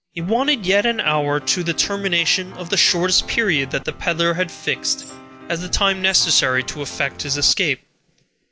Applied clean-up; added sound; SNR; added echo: none; Tambourine + Piano; 18 dB; none.